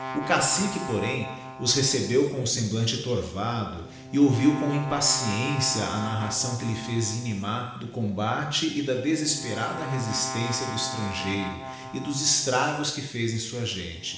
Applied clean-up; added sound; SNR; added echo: none; Brass instrument; 11 dB; reverberation time 1.1 s.